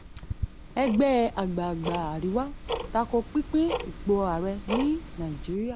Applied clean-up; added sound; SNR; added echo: none; Tick-tock; 8 dB; none.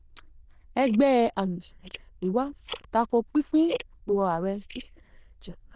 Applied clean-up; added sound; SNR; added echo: neural diffusion model UNIVERSE++.